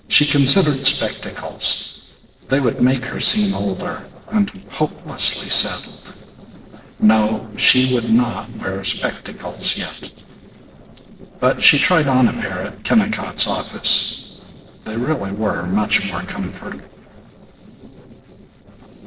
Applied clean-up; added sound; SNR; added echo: neural separator model SepFormer DNS4.